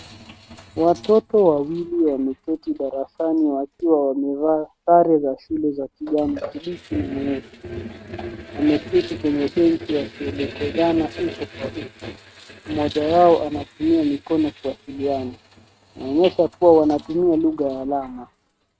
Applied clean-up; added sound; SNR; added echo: neural mask model RNNoise.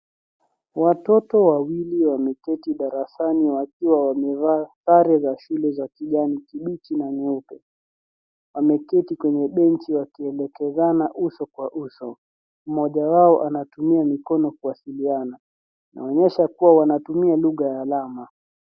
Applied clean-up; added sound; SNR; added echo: none; none; none; none.